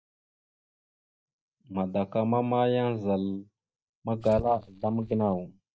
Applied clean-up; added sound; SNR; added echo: neural mask model DeepFilterNet 3.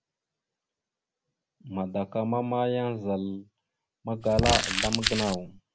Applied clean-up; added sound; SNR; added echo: none; Crumpling, crinkling; -2 dB; none.